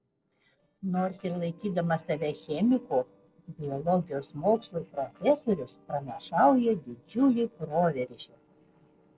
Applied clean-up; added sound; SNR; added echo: neural separator model SepFormer DNS4.